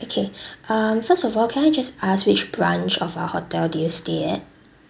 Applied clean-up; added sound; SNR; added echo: none; none; none; none.